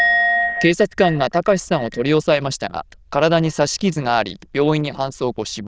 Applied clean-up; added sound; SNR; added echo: neural diffusion model UNIVERSE++.